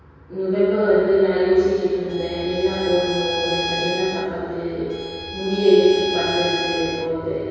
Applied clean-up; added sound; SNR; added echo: none; Bowed string instrument; 8 dB; reverberation time 2.2 s.